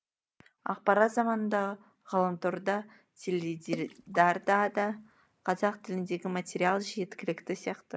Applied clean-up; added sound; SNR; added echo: none; Water / Splash, splatter; 17 dB; none.